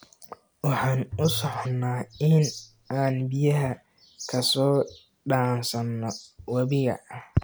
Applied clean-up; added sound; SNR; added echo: none; Bowed string instrument; 15 dB; none.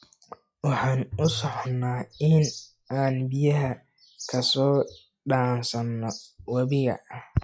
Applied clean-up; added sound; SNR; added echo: classical method log-MMSE.